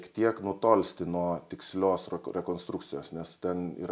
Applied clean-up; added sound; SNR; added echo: none; none; none; none.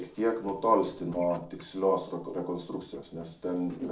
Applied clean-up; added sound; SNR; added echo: neural separator model SepFormer DNS4.